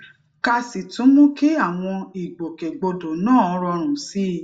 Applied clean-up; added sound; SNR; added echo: none; none; none; reverberation time 0.3 s.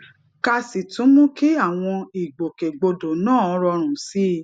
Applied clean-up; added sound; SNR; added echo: none; none; none; none.